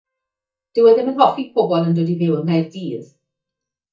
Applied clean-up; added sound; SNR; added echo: neural mask model DeepFilterNet 3.